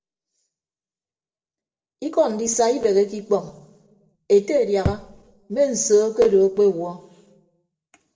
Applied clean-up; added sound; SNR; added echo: neural separator model SepFormer DNS4.